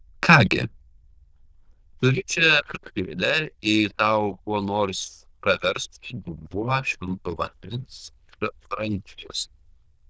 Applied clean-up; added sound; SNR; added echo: neural diffusion model UNIVERSE++.